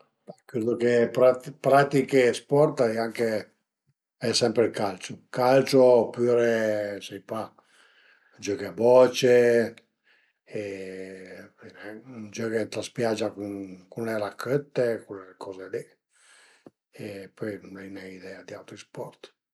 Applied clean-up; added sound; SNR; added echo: none; none; none; none.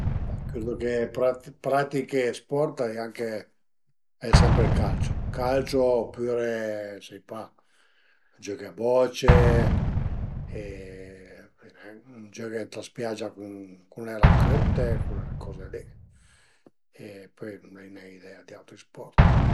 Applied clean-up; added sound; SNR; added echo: none; Explosion; -3 dB; none.